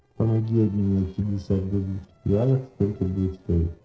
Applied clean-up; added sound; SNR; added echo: neural separator model SepFormer DNS4.